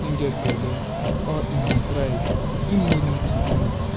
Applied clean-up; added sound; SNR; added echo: none; Motor vehicle (road); -3 dB; none.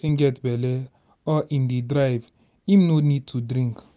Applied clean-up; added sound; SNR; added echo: none; none; none; none.